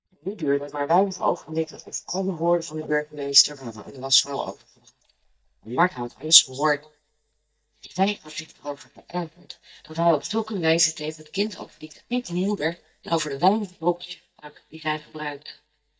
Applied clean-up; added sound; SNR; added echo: neural mask model DeepFilterNet 3.